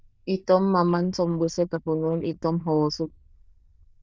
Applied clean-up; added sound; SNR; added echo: neural diffusion model UNIVERSE++.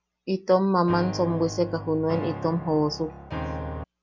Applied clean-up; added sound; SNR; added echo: none; Piano; 8 dB; none.